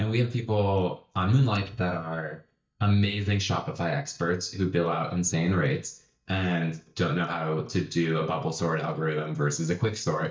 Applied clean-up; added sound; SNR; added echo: neural mask model DeepFilterNet 3.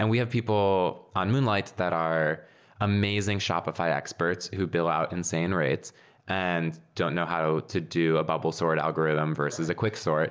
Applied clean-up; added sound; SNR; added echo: none; none; none; none.